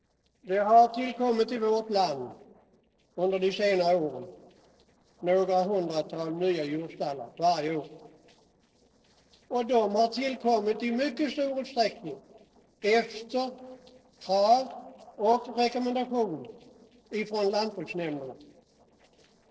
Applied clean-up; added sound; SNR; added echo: neural separator model SepFormer DNS4.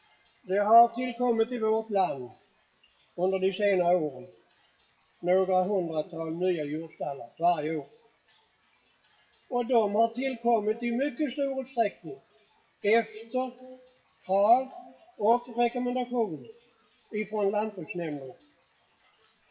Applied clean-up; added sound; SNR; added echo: classical method WPE with log-MMSE.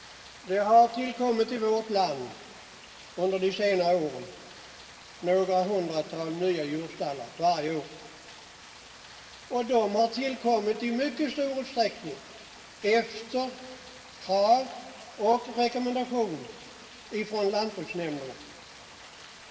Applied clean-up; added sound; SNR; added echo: none; Rain; 19 dB; reverberation time 1.6 s.